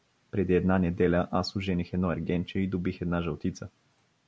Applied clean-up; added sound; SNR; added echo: none; none; none; none.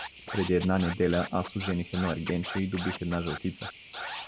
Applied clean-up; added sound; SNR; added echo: none; Cricket + Scratching (performance technique); 4 dB; none.